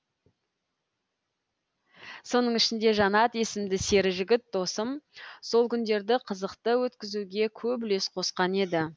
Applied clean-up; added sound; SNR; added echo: none; none; none; none.